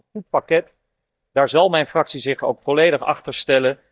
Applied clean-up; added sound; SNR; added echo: neural mask model DeepFilterNet 3.